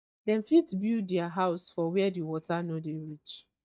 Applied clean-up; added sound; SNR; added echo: neural mask model DeepFilterNet 3.